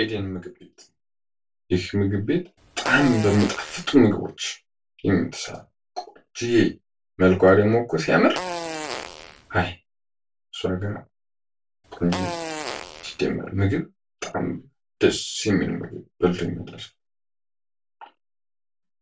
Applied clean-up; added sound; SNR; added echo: none; Fart; 8 dB; reverberation time 0.2 s.